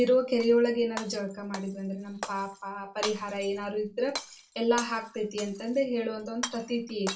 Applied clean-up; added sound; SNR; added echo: none; Shatter; 13 dB; reverberation time 0.2 s.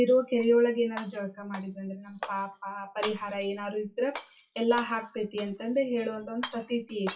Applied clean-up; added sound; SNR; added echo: classical method WPE with log-MMSE.